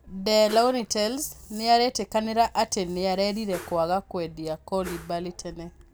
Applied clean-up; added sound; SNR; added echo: none; Whoosh, swoosh, swish; 19 dB; none.